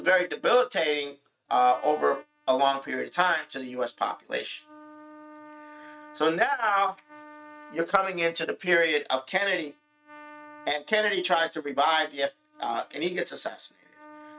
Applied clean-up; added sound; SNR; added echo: neural mask model RNNoise.